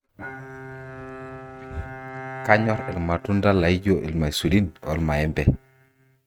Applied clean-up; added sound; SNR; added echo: neural mask model RNNoise.